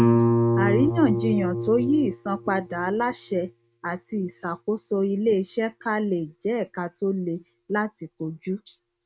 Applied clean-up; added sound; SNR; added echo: neural mask model RNNoise.